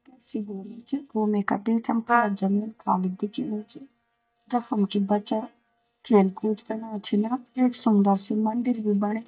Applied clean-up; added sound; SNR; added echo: neural mask model DeepFilterNet 3.